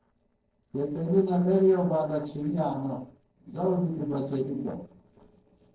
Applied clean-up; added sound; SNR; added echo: neural separator model SepFormer DNS4.